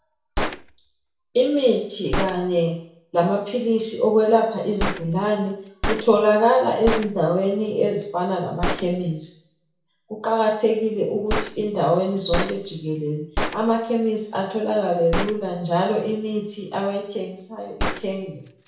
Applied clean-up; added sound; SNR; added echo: none; Gunshot, gunfire; 9 dB; reverberation time 0.6 s.